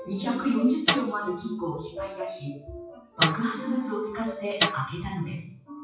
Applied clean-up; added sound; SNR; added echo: classical method WPE with log-MMSE.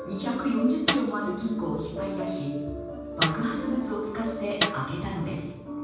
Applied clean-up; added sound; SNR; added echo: none; Snare drum; 3 dB; reverberation time 1.2 s.